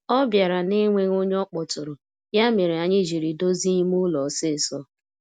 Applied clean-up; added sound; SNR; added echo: none; none; none; none.